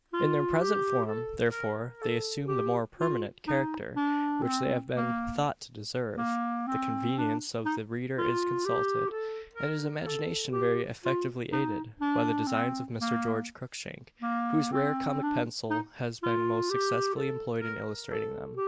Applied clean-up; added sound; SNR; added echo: none; Wind instrument, woodwind instrument; -1 dB; none.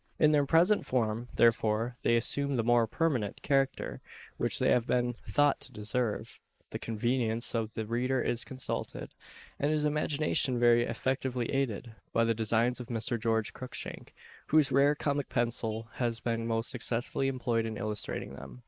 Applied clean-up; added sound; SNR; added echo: neural mask model Resemble Enhance denoiser.